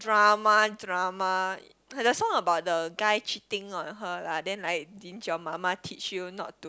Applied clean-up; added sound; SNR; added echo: none; none; none; none.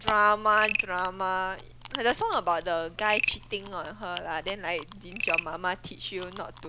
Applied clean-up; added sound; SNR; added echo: none; Frog + Chewing, mastication; 5 dB; none.